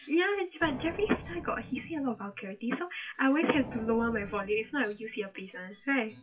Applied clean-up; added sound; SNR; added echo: classical method WPE with log-MMSE.